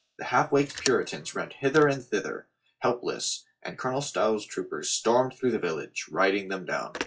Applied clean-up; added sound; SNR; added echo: classical method log-MMSE.